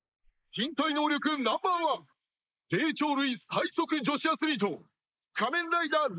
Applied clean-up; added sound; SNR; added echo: neural mask model Resemble Enhance denoiser.